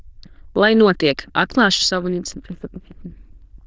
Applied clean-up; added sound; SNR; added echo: neural diffusion model UNIVERSE++.